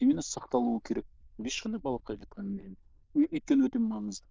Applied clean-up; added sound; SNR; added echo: neural diffusion model UNIVERSE++.